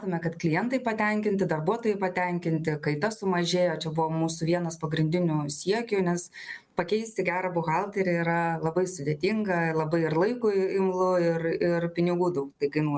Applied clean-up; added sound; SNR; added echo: none; none; none; none.